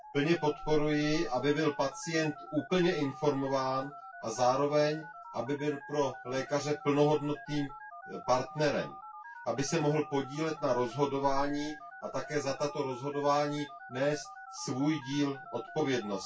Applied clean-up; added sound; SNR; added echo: classical method WPE with log-MMSE.